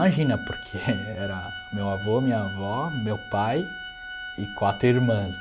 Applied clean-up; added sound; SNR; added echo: none; Organ; 12 dB; none.